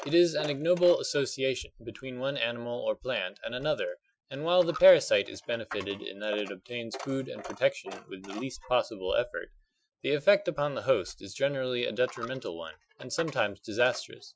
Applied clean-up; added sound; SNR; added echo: classical method Wiener filter.